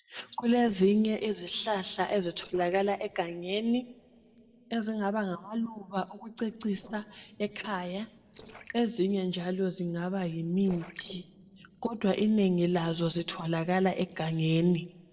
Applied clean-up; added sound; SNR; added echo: neural separator model SepFormer DNS4.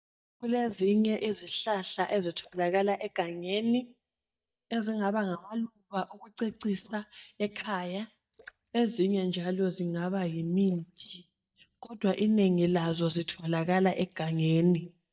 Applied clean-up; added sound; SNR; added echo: neural mask model DeepFilterNet 3.